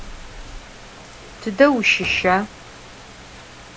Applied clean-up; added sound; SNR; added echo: none; Rain + Door; 15 dB; none.